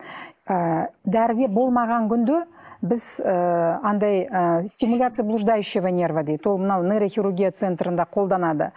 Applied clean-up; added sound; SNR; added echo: neural mask model Resemble Enhance denoiser.